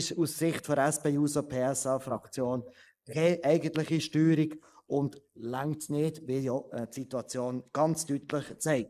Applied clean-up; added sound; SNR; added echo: neural mask model Resemble Enhance denoiser.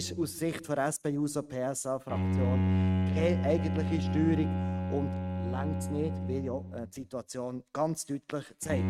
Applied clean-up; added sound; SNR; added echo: neural mask model RNNoise.